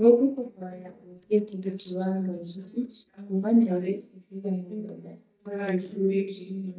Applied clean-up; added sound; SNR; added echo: neural mask model DeepFilterNet 3.